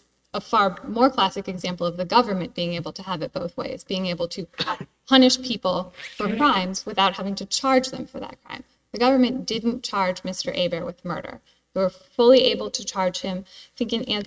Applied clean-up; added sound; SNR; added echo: neural mask model RNNoise.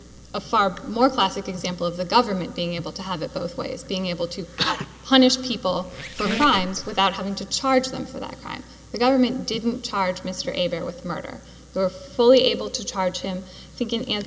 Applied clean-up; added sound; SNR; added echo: none; Squeak; 7 dB; none.